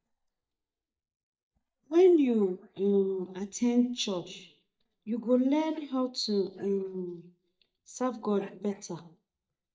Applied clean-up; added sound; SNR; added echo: neural mask model DeepFilterNet 3.